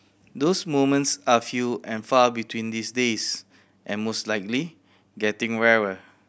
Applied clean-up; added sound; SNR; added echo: none; none; none; none.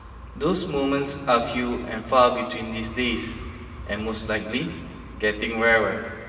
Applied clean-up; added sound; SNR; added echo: none; Wind; 15 dB; reverberation time 2.0 s.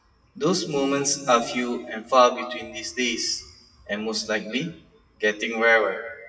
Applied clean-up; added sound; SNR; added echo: classical method WPE with log-MMSE.